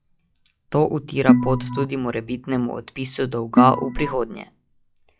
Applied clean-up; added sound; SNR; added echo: classical method log-MMSE.